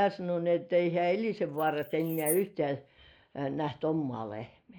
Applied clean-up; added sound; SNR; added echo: neural mask model Resemble Enhance denoiser.